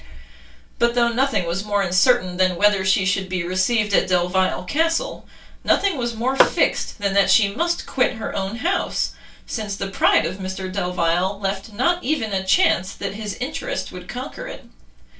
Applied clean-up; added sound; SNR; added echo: neural separator model SepFormer DNS4.